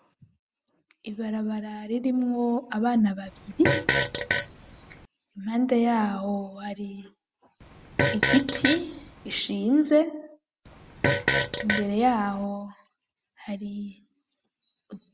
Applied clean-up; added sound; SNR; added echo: none; Fart; 0 dB; none.